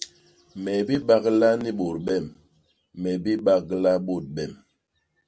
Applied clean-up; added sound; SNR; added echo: none; none; none; none.